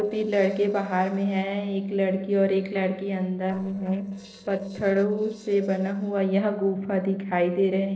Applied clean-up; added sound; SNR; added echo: neural separator model SepFormer DNS4.